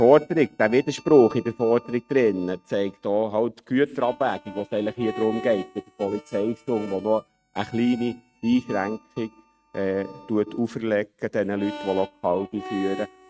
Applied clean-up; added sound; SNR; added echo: neural mask model RNNoise.